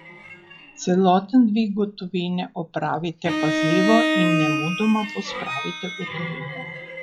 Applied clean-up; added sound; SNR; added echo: classical method log-MMSE.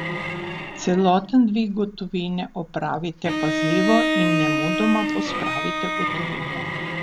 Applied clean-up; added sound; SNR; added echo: none; Bowed string instrument; 2 dB; none.